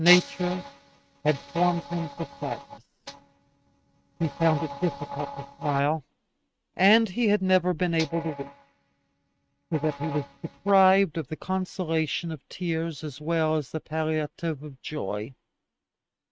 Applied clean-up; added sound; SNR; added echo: neural mask model RNNoise.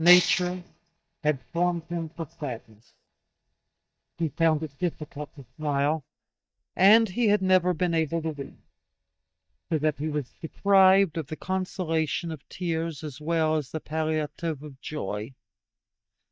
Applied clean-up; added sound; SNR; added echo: neural mask model DeepFilterNet 3.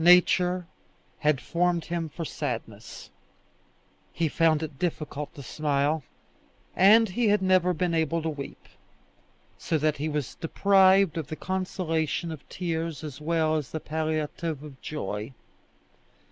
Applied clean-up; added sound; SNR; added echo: none; none; none; none.